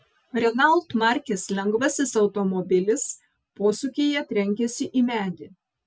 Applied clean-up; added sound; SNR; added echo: none; none; none; none.